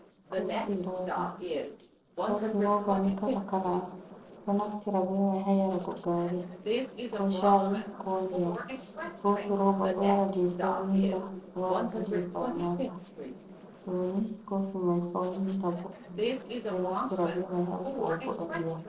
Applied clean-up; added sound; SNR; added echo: neural separator model SepFormer DNS4.